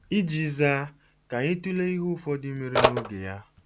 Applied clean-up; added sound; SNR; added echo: none; Telephone; 4 dB; none.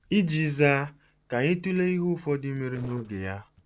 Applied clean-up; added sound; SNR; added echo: neural separator model SepFormer DNS4.